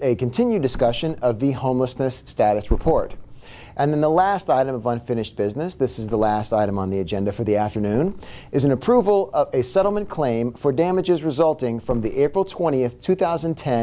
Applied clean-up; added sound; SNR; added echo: none; Thump, thud; 14 dB; none.